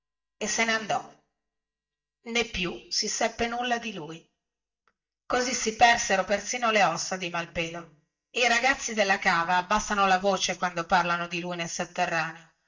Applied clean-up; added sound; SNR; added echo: neural mask model DeepFilterNet 3.